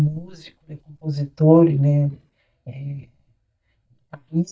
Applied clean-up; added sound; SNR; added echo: neural mask model DeepFilterNet 3.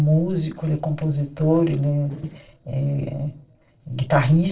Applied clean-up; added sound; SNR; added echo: neural separator model SepFormer DNS4.